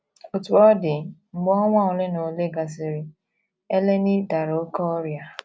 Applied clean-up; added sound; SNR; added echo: none; none; none; none.